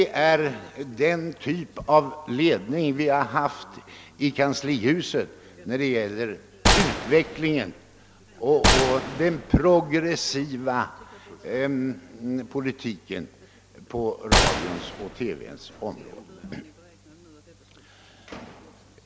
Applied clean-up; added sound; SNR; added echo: none; Gunshot, gunfire; 0 dB; none.